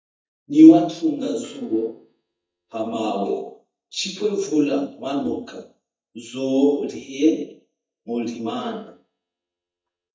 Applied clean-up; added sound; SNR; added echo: neural mask model DeepFilterNet 3.